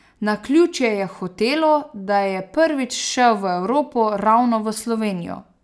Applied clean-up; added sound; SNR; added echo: none; none; none; none.